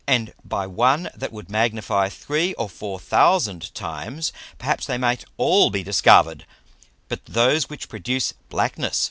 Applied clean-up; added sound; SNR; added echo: none; none; none; none.